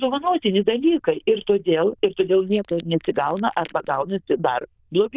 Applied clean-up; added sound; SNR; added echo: neural diffusion model UNIVERSE++.